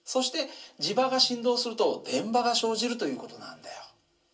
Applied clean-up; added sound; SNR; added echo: none; none; none; reverberation time 0.2 s.